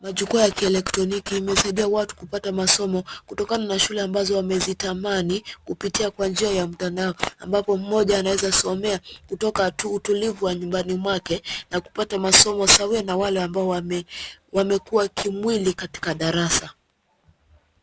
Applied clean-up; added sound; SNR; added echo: none; none; none; none.